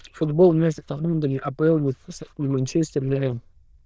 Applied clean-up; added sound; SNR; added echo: neural diffusion model UNIVERSE++.